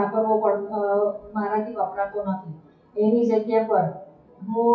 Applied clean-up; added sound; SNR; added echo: classical method WPE with log-MMSE.